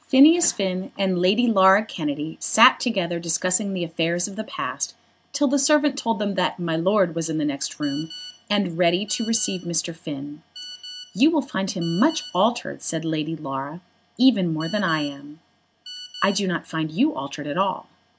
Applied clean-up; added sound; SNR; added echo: none; Telephone; 17 dB; none.